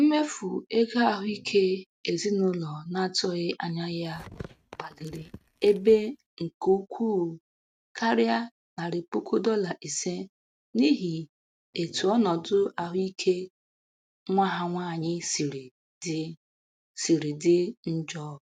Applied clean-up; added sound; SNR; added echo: neural mask model RNNoise.